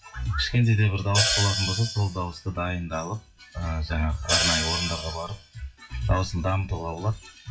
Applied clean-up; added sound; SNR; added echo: classical method WPE with log-MMSE.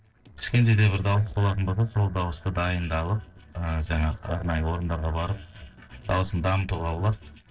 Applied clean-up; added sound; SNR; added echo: neural separator model SepFormer DNS4.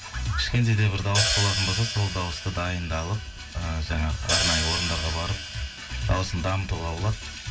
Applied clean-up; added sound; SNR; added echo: none; Hi-hat; 5 dB; reverberation time 0.2 s.